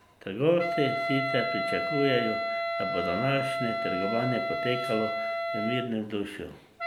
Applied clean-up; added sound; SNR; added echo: none; Wind instrument, woodwind instrument; 1 dB; none.